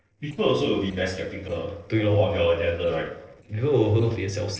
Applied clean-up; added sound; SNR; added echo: neural separator model SepFormer DNS4.